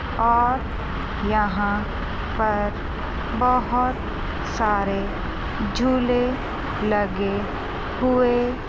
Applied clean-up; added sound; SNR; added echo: none; Fixed-wing aircraft, airplane; 5 dB; none.